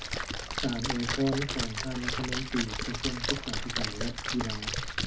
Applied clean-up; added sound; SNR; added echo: none; Splash, splatter; -1 dB; reverberation time 0.3 s.